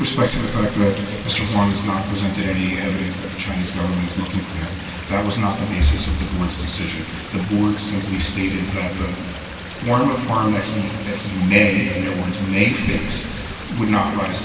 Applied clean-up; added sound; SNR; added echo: none; Stream; 12 dB; reverberation time 2.5 s.